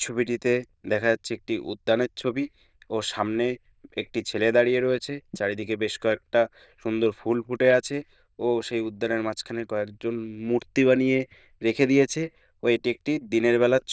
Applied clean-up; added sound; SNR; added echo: neural diffusion model UNIVERSE++.